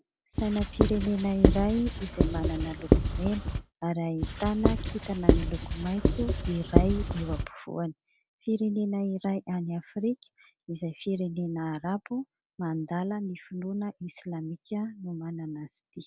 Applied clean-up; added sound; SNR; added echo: none; Writing; -5 dB; none.